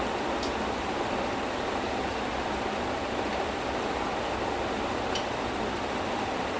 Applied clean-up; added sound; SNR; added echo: none; none; none; none.